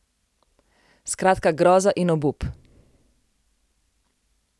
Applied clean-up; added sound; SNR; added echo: none; none; none; none.